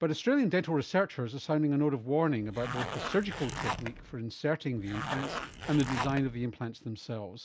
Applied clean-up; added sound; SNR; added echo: none; Zipper (clothing); 7 dB; none.